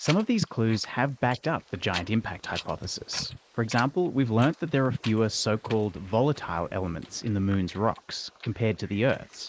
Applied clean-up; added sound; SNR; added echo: neural mask model Resemble Enhance denoiser.